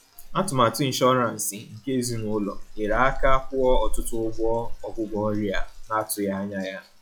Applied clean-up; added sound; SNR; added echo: classical method log-MMSE.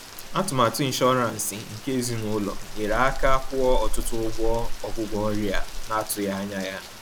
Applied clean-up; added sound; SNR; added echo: none; Rain; 1 dB; none.